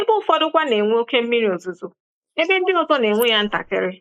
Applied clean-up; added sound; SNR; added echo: neural mask model Resemble Enhance denoiser.